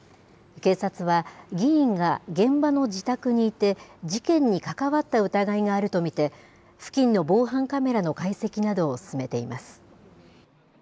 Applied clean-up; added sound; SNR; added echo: none; none; none; none.